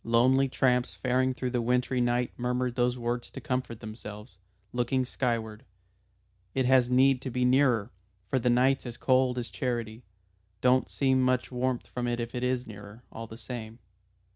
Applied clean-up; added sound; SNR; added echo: none; none; none; none.